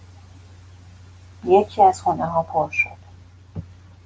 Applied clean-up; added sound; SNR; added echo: none; none; none; none.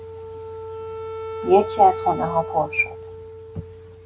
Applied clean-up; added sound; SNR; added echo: none; Wind instrument, woodwind instrument; 10 dB; none.